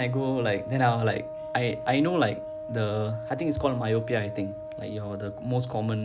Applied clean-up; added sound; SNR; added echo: none; Wind instrument, woodwind instrument; 10 dB; none.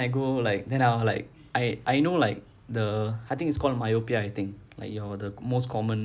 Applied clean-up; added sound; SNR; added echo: none; none; none; none.